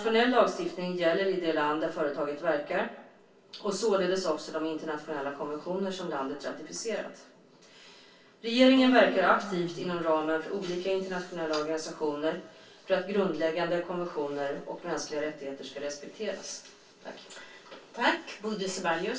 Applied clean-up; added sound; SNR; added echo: none; Wind instrument, woodwind instrument; 13 dB; reverberation time 0.2 s.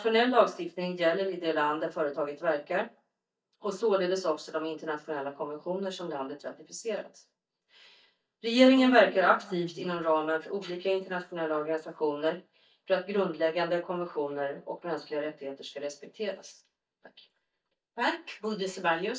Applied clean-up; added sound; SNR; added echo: neural mask model DeepFilterNet 3.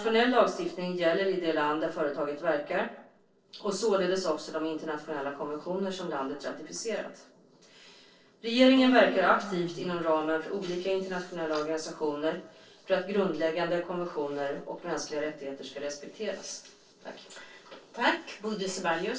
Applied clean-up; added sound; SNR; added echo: neural separator model SepFormer DNS4.